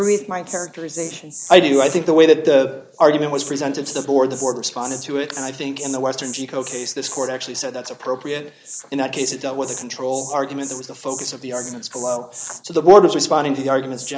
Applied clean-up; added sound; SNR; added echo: neural mask model Resemble Enhance denoiser.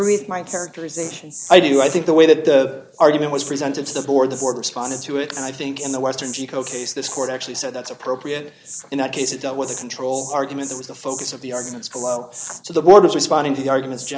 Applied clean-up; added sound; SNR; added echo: none; Insect; 16 dB; none.